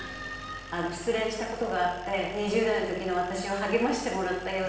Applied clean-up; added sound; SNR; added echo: none; Idling; 16 dB; reverberation time 0.9 s.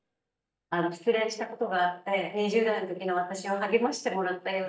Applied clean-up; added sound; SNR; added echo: neural mask model DeepFilterNet 3.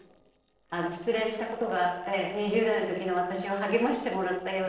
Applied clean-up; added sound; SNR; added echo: neural separator model SepFormer DNS4.